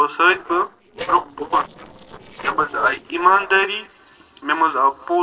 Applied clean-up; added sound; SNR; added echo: neural separator model SepFormer DNS4.